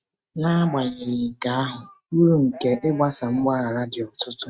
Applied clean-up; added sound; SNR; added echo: neural mask model RNNoise.